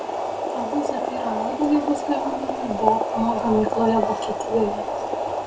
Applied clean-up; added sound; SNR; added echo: none; Boiling; 1 dB; reverberation time 0.2 s.